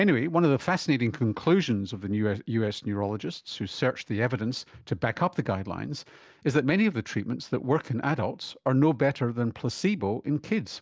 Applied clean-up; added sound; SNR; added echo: none; none; none; none.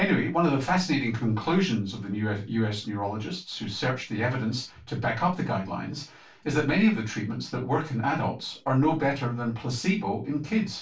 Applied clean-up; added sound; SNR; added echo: none; none; none; reverberation time 0.2 s.